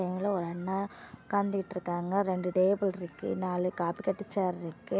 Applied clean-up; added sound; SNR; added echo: none; none; none; none.